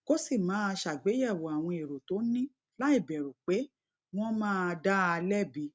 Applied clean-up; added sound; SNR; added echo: none; none; none; none.